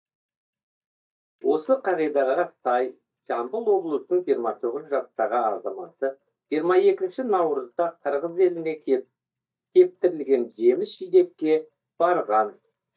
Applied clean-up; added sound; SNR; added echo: neural mask model DeepFilterNet 3.